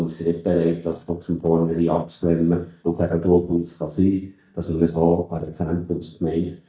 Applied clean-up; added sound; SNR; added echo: neural mask model DeepFilterNet 3.